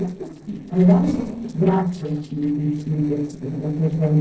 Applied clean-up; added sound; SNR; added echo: neural separator model SepFormer DNS4.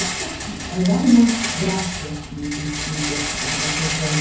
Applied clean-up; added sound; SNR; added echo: none; Rattle; 5 dB; reverberation time 0.9 s.